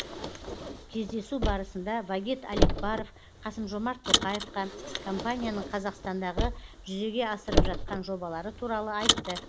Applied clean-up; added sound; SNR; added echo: none; Car; -2 dB; none.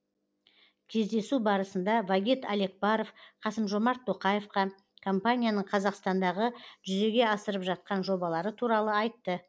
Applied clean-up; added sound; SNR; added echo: none; none; none; none.